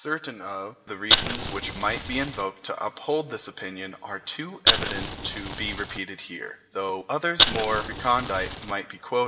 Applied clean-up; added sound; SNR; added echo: none; Fire; -4 dB; reverberation time 2.0 s.